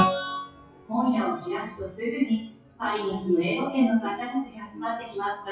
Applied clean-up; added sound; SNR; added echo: classical method WPE with log-MMSE.